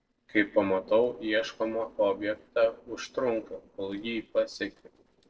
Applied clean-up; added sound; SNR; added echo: neural separator model SepFormer DNS4.